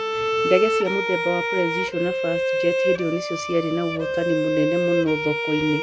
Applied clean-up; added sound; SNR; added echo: none; Bowed string instrument; 0 dB; none.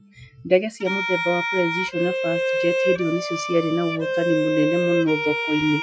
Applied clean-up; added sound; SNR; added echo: classical method Wiener filter.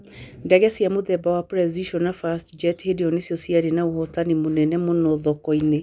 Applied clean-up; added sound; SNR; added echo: none; none; none; none.